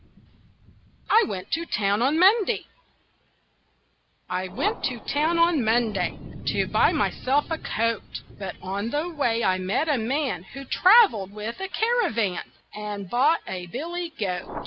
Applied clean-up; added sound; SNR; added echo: none; Thunder; 17 dB; none.